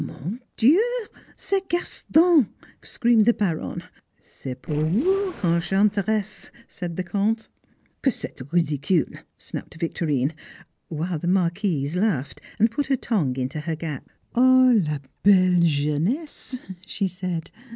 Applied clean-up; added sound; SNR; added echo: neural separator model SepFormer DNS4.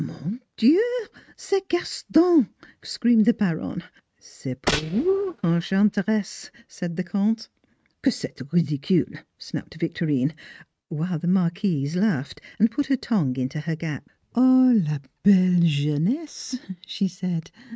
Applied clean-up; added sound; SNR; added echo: neural mask model RNNoise.